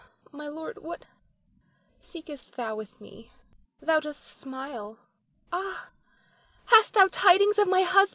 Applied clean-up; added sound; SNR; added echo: none; none; none; none.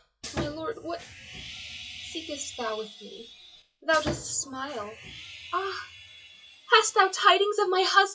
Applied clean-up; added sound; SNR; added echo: classical method WPE with log-MMSE.